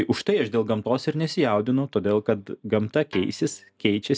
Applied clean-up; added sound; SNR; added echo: neural mask model DeepFilterNet 3.